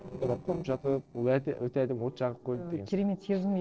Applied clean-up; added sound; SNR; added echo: neural separator model SepFormer DNS4.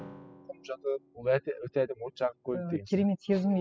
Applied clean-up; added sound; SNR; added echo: classical method spectral subtraction.